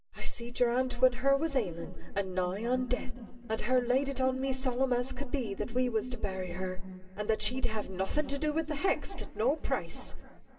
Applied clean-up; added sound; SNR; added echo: none; none; none; reverberation time 2.6 s.